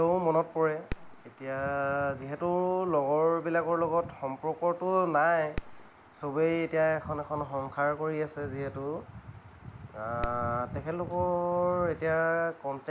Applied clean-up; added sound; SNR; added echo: none; Fireworks; 18 dB; none.